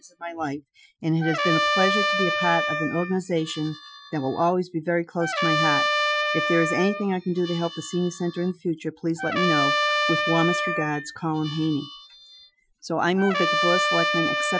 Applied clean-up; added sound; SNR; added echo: classical method Wiener filter.